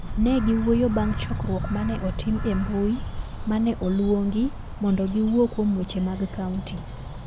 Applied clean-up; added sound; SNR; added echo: none; Bird vocalization, bird call, bird song; 6 dB; none.